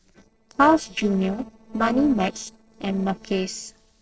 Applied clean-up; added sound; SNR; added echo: neural separator model SepFormer DNS4.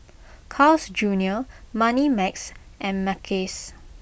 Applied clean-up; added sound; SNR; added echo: none; none; none; none.